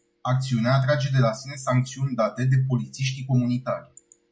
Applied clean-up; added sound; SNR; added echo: none; none; none; none.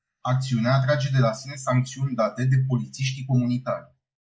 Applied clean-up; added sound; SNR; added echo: neural mask model Resemble Enhance denoiser.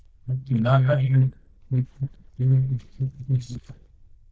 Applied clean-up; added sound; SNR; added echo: neural diffusion model UNIVERSE++.